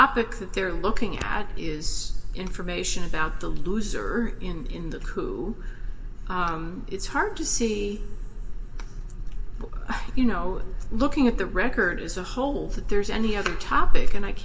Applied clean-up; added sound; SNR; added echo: none; Scissors; 20 dB; reverberation time 1.3 s.